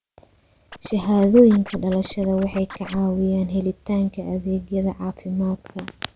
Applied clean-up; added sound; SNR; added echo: none; Scratching (performance technique); 17 dB; none.